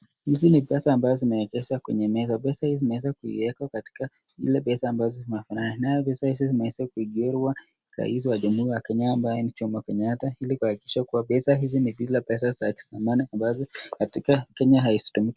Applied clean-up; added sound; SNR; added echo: none; none; none; none.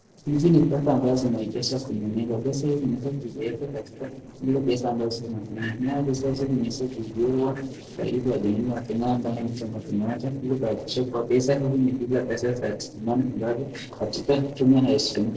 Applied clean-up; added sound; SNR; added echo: neural separator model SepFormer DNS4.